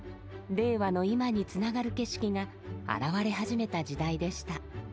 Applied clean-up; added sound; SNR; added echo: none; none; none; none.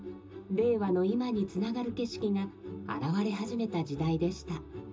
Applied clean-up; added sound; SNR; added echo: none; none; none; reverberation time 0.2 s.